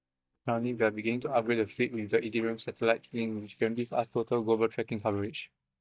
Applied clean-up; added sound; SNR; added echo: neural mask model DeepFilterNet 3.